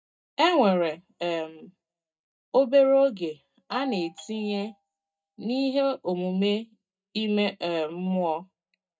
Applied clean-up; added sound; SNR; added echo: neural mask model DeepFilterNet 3.